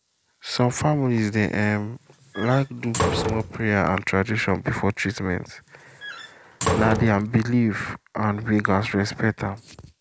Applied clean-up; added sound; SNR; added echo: none; Slam; 5 dB; none.